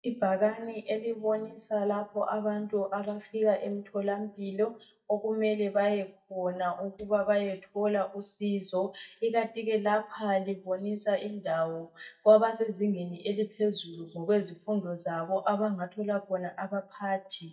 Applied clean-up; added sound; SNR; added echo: neural mask model DeepFilterNet 3.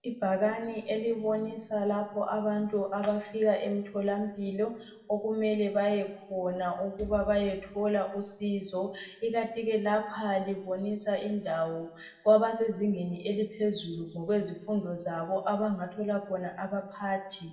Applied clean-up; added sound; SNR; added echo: none; Thump, thud; 15 dB; reverberation time 0.8 s.